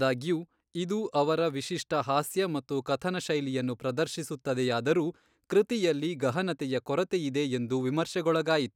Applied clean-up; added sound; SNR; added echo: none; none; none; none.